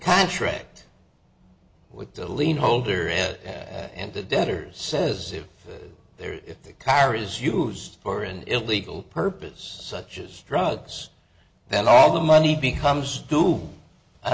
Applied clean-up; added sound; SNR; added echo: none; none; none; none.